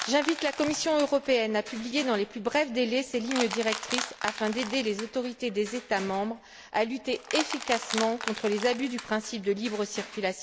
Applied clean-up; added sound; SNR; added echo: none; Crushing; 10 dB; none.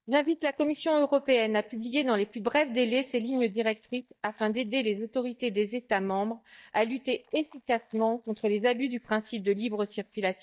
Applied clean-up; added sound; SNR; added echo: neural mask model DeepFilterNet 3.